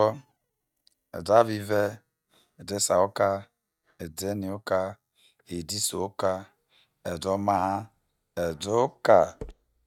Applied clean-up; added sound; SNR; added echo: neural mask model DeepFilterNet 3.